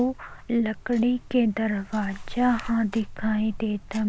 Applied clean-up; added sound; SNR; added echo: none; Tick-tock; 13 dB; none.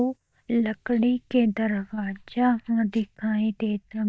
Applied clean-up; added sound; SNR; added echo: neural mask model DeepFilterNet 3.